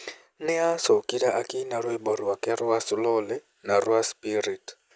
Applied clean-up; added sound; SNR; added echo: none; none; none; none.